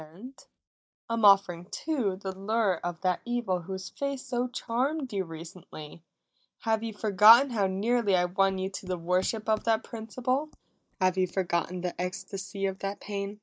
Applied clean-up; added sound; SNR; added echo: neural mask model DeepFilterNet 3.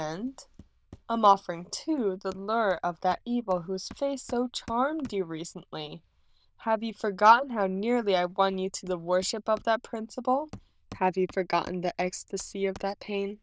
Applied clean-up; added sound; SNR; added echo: neural diffusion model UNIVERSE++.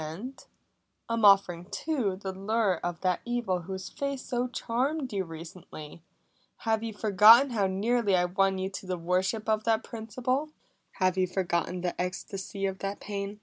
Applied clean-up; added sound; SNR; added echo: none; none; none; none.